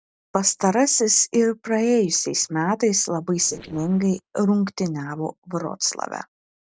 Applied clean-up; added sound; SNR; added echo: neural separator model SepFormer DNS4.